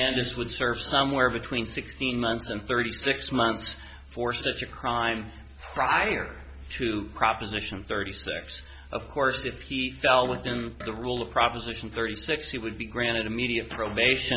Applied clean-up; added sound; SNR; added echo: none; Fart; 13 dB; none.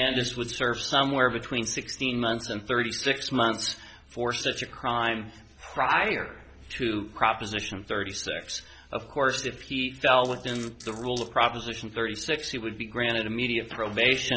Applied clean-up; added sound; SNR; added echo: neural separator model SepFormer DNS4.